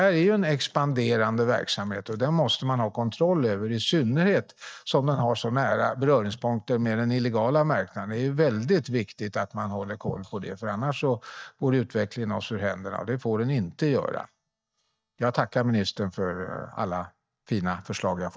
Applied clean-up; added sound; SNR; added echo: neural mask model DeepFilterNet 3.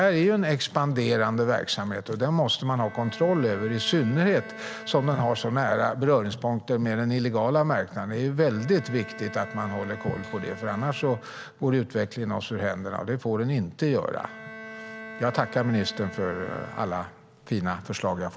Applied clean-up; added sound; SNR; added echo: none; Bowed string instrument; 18 dB; none.